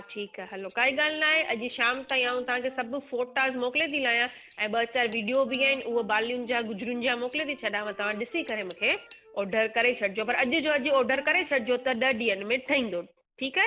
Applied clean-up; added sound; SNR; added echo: neural separator model SepFormer DNS4.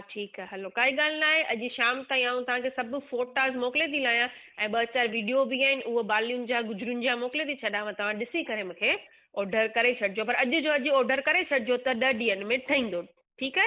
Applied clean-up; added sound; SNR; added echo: neural mask model Resemble Enhance denoiser.